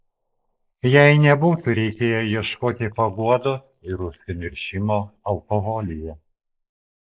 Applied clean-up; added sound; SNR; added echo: neural mask model Resemble Enhance denoiser.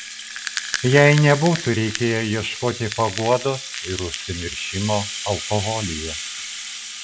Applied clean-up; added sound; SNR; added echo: none; Rattle (instrument); 9 dB; none.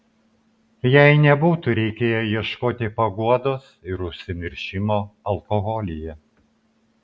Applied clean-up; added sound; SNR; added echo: none; none; none; none.